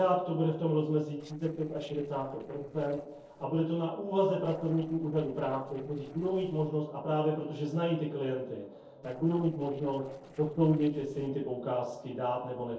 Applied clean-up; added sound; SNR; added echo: neural separator model SepFormer DNS4.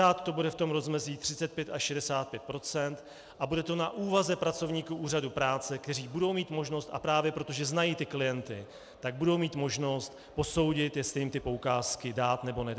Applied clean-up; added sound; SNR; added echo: none; none; none; none.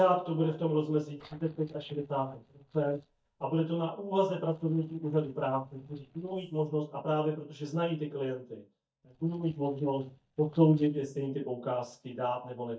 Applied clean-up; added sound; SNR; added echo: neural mask model DeepFilterNet 3.